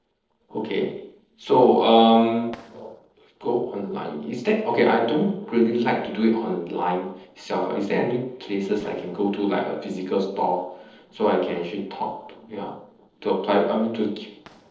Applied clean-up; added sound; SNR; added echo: neural separator model SepFormer DNS4.